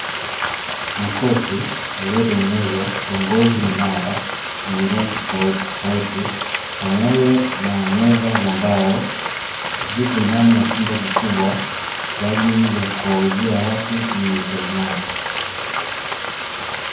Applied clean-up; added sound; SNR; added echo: none; Frying (food); 3 dB; reverberation time 0.9 s.